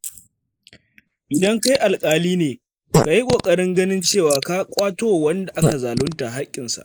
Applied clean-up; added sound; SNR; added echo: neural mask model Resemble Enhance denoiser.